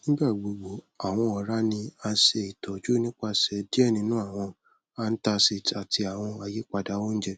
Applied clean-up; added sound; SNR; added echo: none; none; none; none.